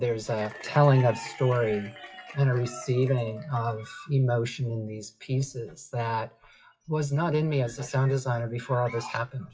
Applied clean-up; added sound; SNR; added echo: classical method WPE with log-MMSE.